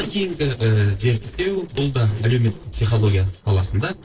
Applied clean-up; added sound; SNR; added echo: neural separator model SepFormer DNS4.